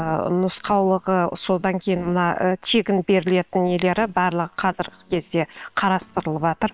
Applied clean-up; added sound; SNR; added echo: neural separator model SepFormer WHAM!.